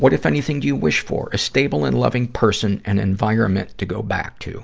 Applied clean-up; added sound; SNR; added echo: none; none; none; none.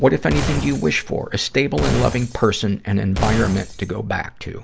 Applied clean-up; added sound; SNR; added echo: none; Glass; 6 dB; none.